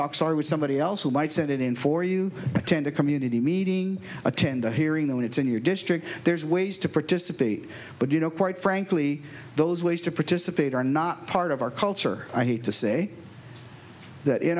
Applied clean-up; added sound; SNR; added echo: none; none; none; none.